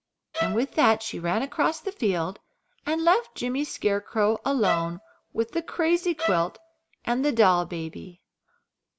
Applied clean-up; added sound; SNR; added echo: none; Bowed string instrument; 7 dB; none.